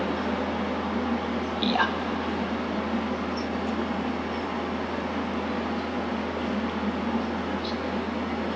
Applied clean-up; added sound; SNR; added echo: none; none; none; none.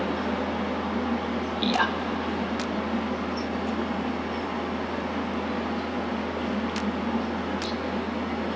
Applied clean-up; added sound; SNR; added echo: none; Clapping; 19 dB; none.